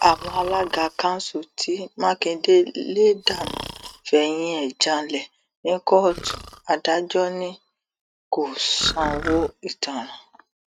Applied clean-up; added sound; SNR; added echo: neural mask model RNNoise.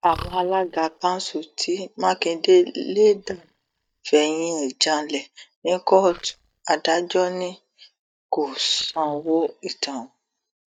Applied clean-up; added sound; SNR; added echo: neural mask model DeepFilterNet 3.